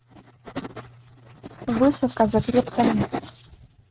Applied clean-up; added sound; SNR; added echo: neural mask model RNNoise.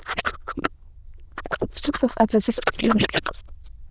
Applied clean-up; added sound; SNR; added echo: neural diffusion model UNIVERSE++.